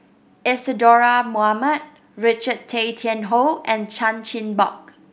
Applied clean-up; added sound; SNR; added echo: none; none; none; none.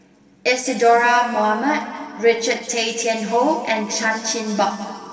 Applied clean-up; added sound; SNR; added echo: none; none; none; reverberation time 2.5 s.